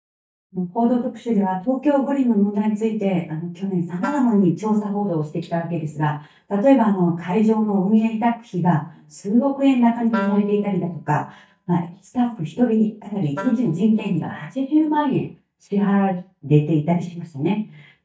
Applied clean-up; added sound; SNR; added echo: neural mask model DeepFilterNet 3.